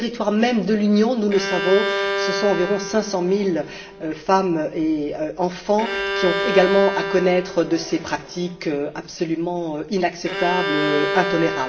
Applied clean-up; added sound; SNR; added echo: none; Bowed string instrument; 6 dB; reverberation time 0.8 s.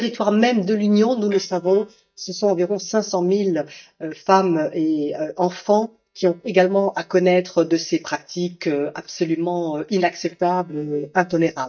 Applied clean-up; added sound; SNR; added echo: neural mask model DeepFilterNet 3.